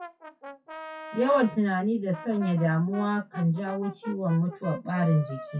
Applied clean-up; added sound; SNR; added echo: classical method WPE with log-MMSE.